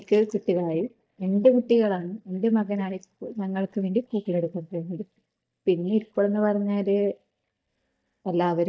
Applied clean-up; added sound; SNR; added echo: neural mask model DeepFilterNet 3.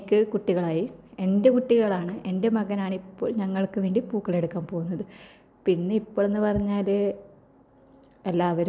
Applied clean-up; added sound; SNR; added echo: none; none; none; none.